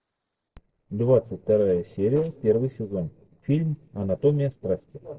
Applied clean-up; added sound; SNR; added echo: neural separator model SepFormer DNS4.